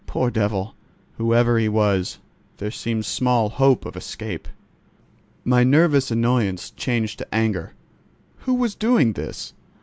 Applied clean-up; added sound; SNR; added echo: none; none; none; none.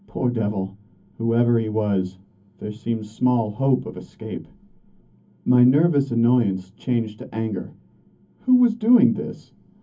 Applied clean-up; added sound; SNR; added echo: none; none; none; reverberation time 0.3 s.